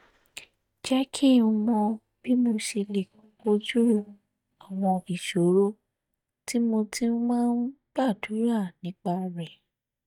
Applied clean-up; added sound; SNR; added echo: neural mask model DeepFilterNet 3.